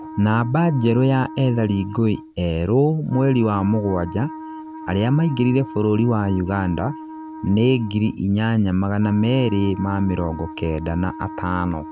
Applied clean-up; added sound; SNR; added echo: none; Wind instrument, woodwind instrument; 14 dB; none.